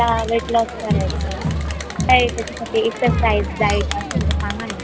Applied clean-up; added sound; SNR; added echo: none; Crowd; 1 dB; none.